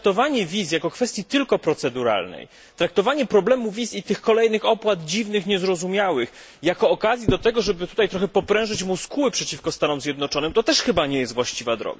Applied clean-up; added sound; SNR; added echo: none; none; none; none.